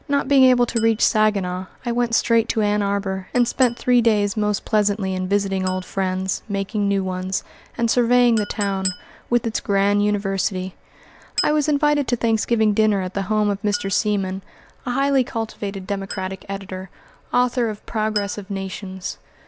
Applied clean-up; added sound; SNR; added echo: none; Chink, clink; 19 dB; none.